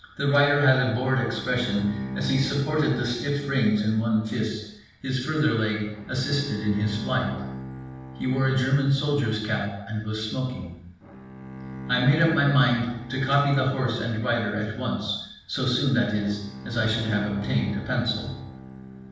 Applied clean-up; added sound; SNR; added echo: none; Bowed string instrument; 13 dB; reverberation time 0.7 s.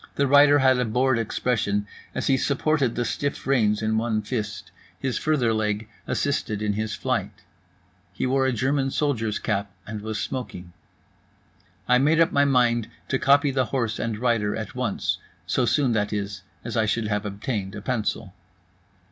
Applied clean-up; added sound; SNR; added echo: none; none; none; none.